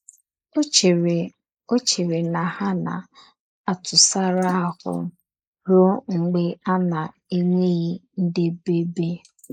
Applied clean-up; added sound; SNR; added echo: neural mask model Resemble Enhance denoiser.